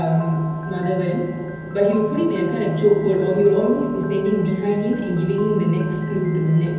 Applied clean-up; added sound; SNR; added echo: none; Piano; 19 dB; reverberation time 0.5 s.